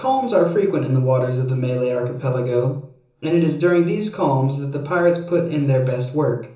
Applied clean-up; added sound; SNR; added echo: none; none; none; reverberation time 0.6 s.